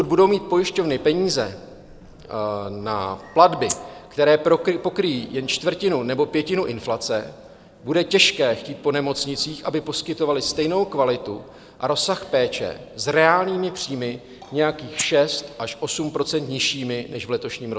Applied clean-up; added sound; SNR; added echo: none; Rattle (instrument); 9 dB; none.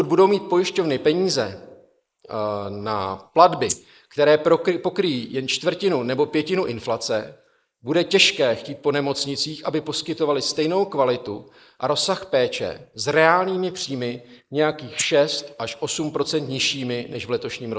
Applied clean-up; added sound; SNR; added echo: neural mask model Resemble Enhance denoiser.